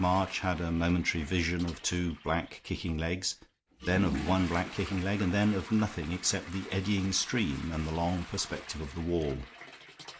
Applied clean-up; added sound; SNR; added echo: none; Toilet flush / Water; 14 dB; none.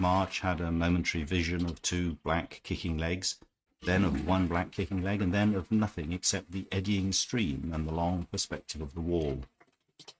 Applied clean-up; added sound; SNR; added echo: neural mask model RNNoise.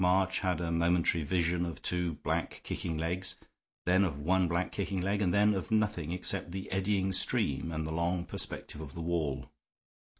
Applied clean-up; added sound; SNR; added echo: none; none; none; none.